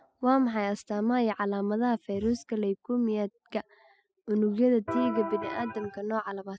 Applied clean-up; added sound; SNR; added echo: classical method spectral subtraction.